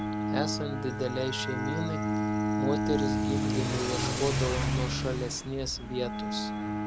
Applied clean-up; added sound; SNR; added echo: none; Accelerating, revving, vroom / Car + Bowed string instrument; -3 dB; none.